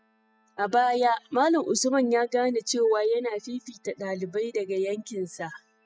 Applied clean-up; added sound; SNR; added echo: classical method spectral subtraction.